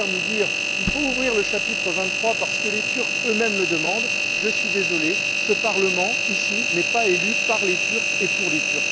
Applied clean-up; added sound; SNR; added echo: none; Engine; -4 dB; none.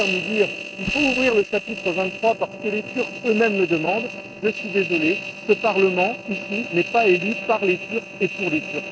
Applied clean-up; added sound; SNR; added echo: neural mask model RNNoise.